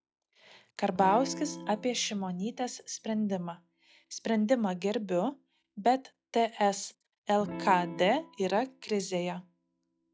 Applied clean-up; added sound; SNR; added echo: classical method log-MMSE.